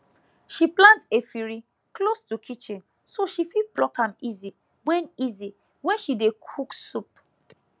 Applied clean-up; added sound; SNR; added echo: none; none; none; none.